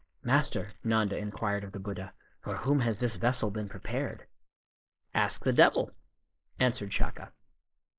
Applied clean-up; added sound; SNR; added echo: neural mask model Resemble Enhance denoiser.